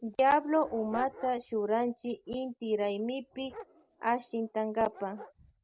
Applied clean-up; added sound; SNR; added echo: none; Dog; 19 dB; none.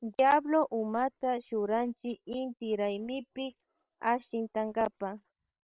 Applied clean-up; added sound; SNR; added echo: neural separator model SepFormer WHAM!.